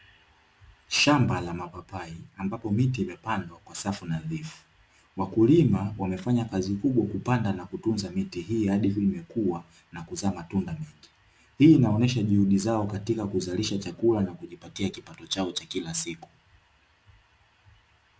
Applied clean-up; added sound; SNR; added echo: none; none; none; none.